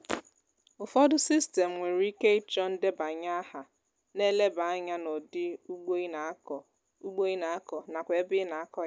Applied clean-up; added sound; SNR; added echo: none; none; none; none.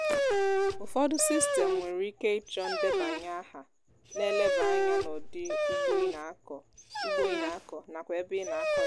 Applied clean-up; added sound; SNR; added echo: none; Dog; -3 dB; none.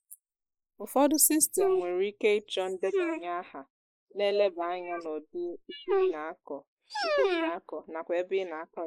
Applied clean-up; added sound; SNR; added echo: neural mask model Resemble Enhance denoiser.